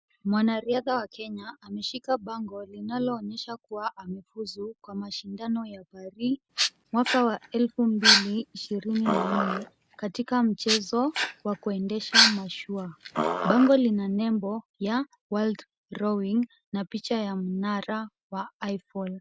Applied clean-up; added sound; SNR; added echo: none; Dog; 0 dB; none.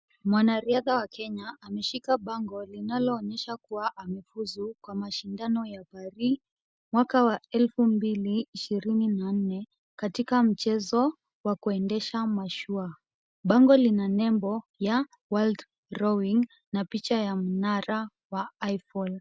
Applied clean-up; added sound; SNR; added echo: none; none; none; none.